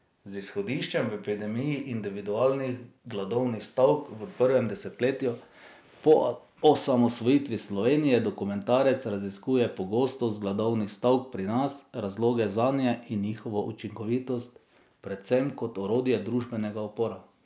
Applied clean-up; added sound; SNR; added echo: none; none; none; none.